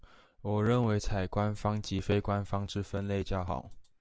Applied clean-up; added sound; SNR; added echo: none; none; none; none.